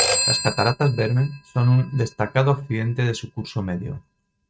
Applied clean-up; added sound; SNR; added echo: neural mask model RNNoise.